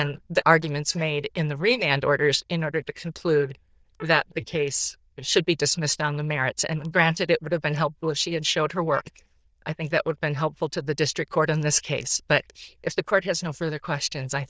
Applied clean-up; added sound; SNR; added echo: neural diffusion model UNIVERSE++.